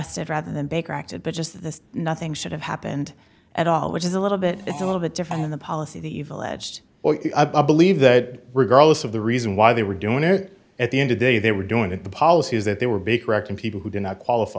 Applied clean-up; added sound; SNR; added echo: none; Fart; 16 dB; none.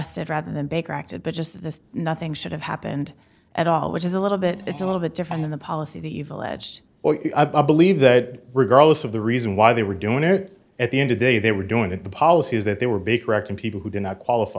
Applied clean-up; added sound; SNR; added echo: neural separator model SepFormer DNS4.